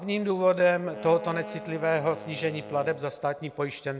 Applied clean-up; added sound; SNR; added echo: none; Wind instrument, woodwind instrument; 16 dB; none.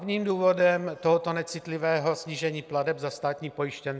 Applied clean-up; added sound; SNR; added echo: none; none; none; none.